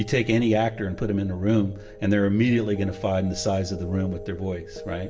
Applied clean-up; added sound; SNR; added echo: none; none; none; reverberation time 0.6 s.